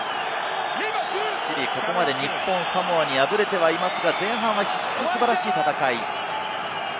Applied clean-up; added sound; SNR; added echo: none; none; none; none.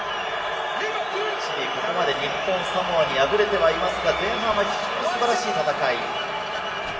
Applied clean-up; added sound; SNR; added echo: none; Vehicle; 20 dB; reverberation time 2.5 s.